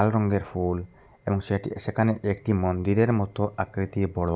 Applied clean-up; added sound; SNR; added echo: none; none; none; none.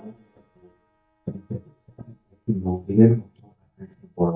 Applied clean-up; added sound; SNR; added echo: neural mask model DeepFilterNet 3.